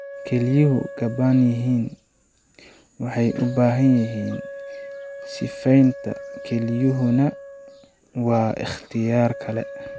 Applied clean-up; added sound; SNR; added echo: none; Wind instrument, woodwind instrument; 15 dB; none.